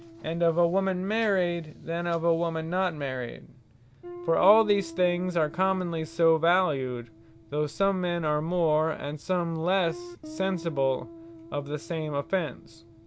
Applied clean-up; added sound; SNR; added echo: none; Guitar; 19 dB; none.